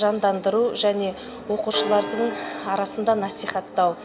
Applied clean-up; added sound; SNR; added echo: none; Church bell; 11 dB; reverberation time 2.5 s.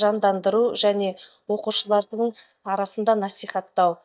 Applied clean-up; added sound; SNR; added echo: neural mask model DeepFilterNet 3.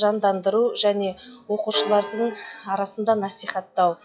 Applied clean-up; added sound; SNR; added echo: classical method WPE with log-MMSE.